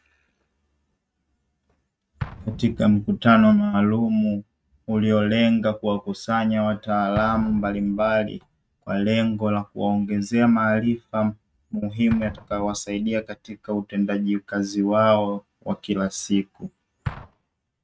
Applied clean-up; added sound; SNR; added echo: neural mask model RNNoise.